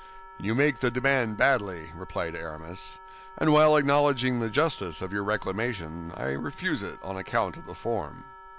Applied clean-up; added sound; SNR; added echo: none; Wind instrument, woodwind instrument; 19 dB; none.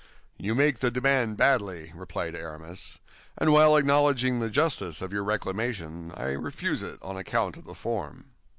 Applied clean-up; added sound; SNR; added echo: none; none; none; none.